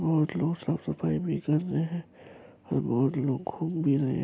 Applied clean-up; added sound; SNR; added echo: none; none; none; none.